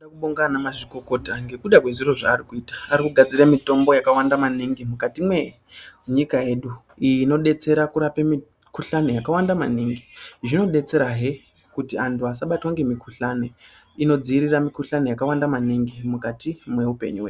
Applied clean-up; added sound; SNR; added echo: none; none; none; none.